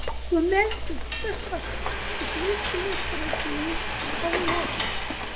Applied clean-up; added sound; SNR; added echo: none; Frying (food); -2 dB; none.